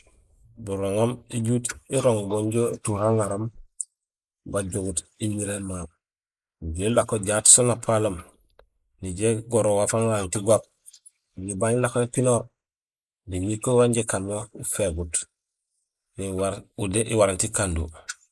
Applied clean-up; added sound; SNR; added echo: neural mask model Resemble Enhance denoiser.